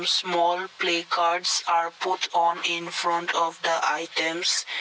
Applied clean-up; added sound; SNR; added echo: none; none; none; none.